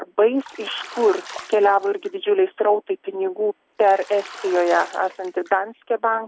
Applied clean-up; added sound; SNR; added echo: none; Bathtub (filling or washing); 19 dB; none.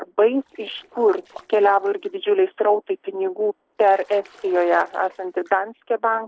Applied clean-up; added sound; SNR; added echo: neural separator model SepFormer DNS4.